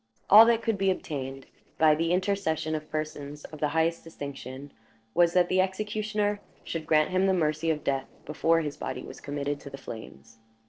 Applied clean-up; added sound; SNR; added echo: neural separator model SepFormer DNS4.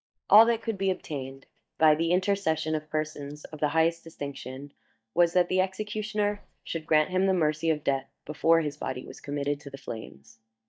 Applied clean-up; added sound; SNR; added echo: neural mask model DeepFilterNet 3.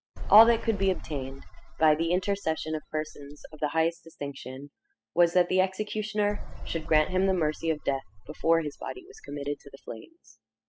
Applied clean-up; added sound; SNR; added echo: classical method spectral subtraction.